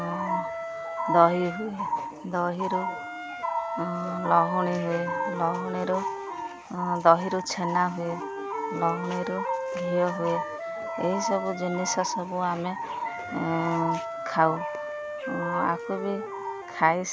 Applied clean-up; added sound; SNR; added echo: none; Wind instrument, woodwind instrument; 8 dB; none.